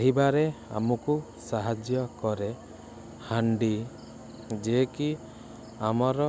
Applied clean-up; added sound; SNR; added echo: none; none; none; none.